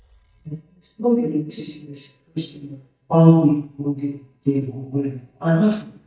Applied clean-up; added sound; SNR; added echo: neural mask model DeepFilterNet 3.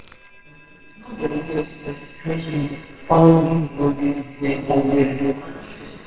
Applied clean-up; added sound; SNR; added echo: neural separator model SepFormer WHAMR!.